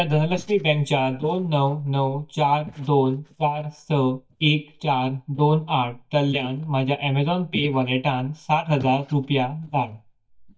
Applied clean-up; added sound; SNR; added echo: neural mask model DeepFilterNet 3.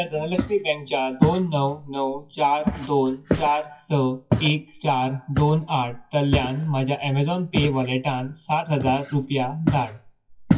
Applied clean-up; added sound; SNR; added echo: classical method WPE with log-MMSE.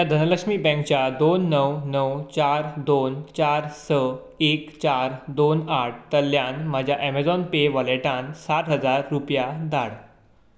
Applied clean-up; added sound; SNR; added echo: none; none; none; none.